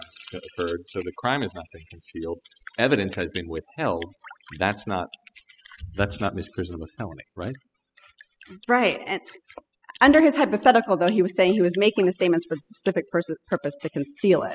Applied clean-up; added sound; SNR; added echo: classical method spectral subtraction.